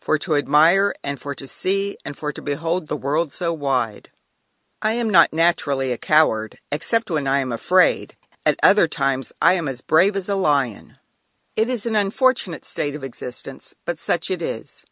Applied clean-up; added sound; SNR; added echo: none; none; none; none.